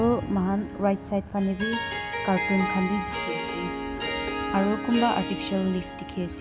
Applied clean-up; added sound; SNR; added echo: none; Harp; 5 dB; none.